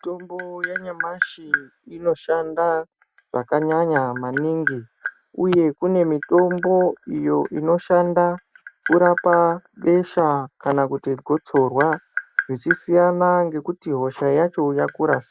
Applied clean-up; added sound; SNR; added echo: none; Tap; 12 dB; none.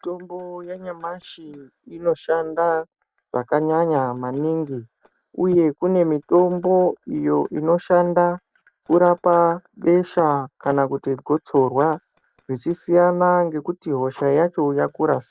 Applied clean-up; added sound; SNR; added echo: neural separator model SepFormer DNS4.